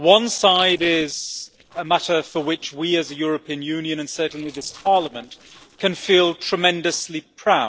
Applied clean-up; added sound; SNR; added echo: neural separator model SepFormer DNS4.